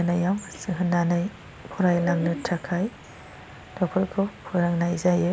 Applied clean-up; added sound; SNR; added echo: none; none; none; none.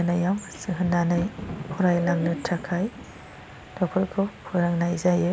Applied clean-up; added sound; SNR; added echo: none; Thunder; 16 dB; none.